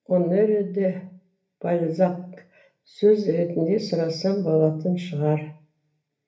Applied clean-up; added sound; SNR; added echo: none; none; none; reverberation time 0.3 s.